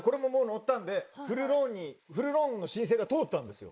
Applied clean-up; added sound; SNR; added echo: neural mask model Resemble Enhance denoiser.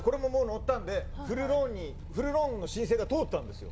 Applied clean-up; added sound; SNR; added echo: none; Motorcycle; 10 dB; none.